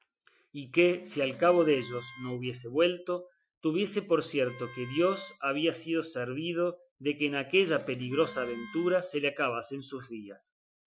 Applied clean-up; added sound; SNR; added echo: classical method Wiener filter.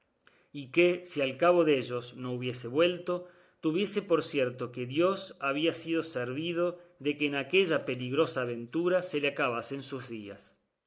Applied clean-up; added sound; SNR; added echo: neural mask model Resemble Enhance denoiser.